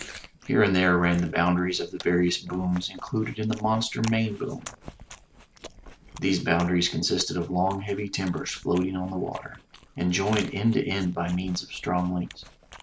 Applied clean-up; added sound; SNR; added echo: none; Chewing, mastication; 19 dB; none.